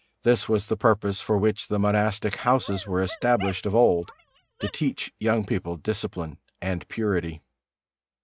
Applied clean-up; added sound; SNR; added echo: neural mask model RNNoise.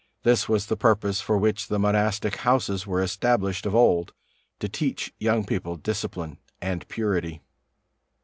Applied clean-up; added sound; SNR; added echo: none; none; none; none.